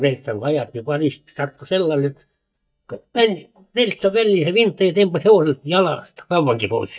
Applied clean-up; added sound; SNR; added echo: neural mask model DeepFilterNet 3.